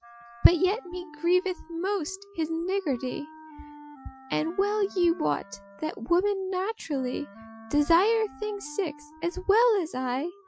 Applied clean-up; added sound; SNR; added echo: classical method Wiener filter.